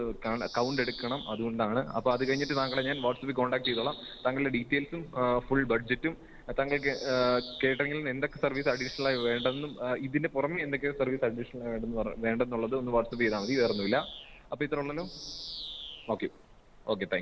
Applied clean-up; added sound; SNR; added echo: none; Bird vocalization, bird call, bird song; 15 dB; none.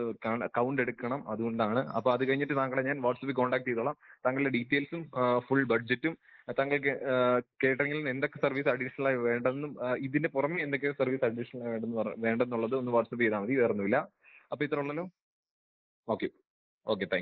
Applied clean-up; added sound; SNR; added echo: neural mask model Resemble Enhance denoiser.